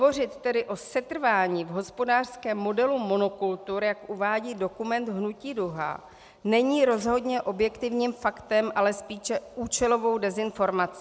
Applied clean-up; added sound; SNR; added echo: none; none; none; none.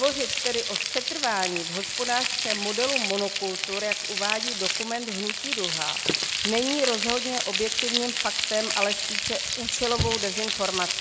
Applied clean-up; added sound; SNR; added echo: none; Frying (food); -2 dB; none.